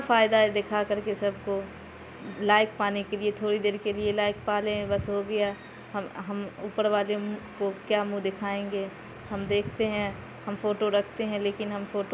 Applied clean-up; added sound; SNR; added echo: none; none; none; none.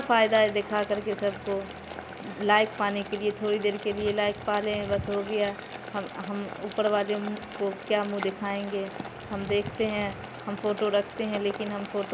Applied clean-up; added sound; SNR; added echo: none; Boiling; 12 dB; none.